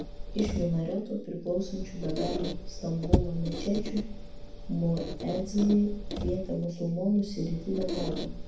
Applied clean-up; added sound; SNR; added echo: none; Squeak; 3 dB; reverberation time 0.6 s.